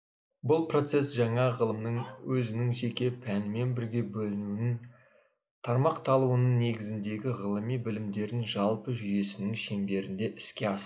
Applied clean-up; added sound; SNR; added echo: neural mask model Resemble Enhance denoiser.